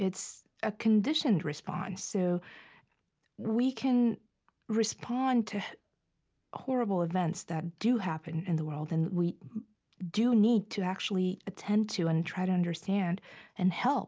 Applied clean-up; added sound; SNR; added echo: none; none; none; none.